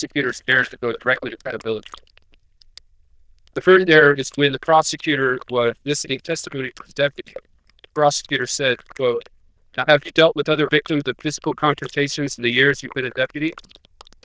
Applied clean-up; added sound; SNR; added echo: neural diffusion model UNIVERSE++.